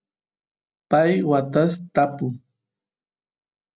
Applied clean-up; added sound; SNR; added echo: none; none; none; none.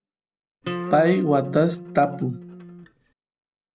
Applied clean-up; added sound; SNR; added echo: none; Acoustic guitar; 10 dB; none.